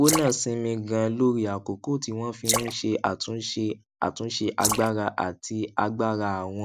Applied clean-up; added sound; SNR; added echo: neural mask model Resemble Enhance denoiser.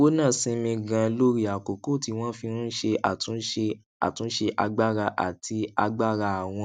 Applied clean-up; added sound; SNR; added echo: none; none; none; none.